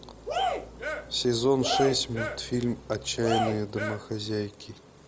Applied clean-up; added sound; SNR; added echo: none; Cheering; 3 dB; none.